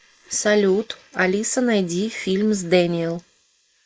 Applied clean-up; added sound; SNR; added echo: neural mask model Resemble Enhance denoiser.